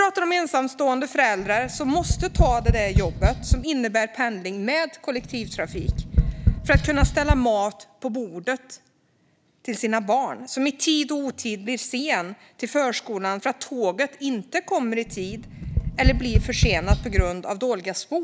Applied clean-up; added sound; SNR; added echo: none; Tap; -2 dB; none.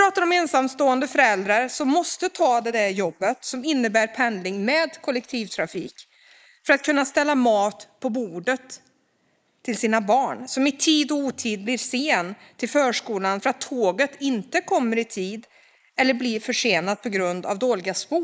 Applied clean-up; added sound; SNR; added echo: neural mask model Resemble Enhance denoiser.